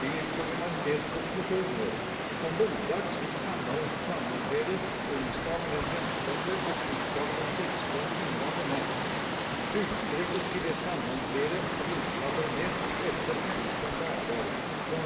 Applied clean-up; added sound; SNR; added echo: none; Water; -2 dB; reverberation time 2.9 s.